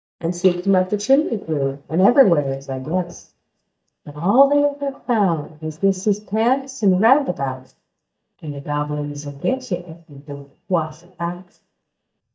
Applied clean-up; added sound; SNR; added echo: neural mask model DeepFilterNet 3.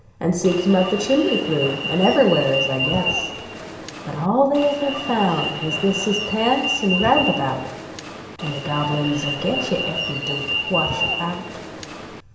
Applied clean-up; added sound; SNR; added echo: none; Alarm; 5 dB; reverberation time 0.8 s.